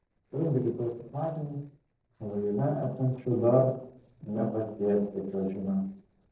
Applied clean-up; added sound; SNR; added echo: neural separator model SepFormer DNS4.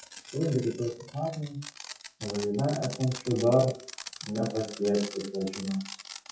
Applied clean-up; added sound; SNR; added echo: classical method WPE with log-MMSE.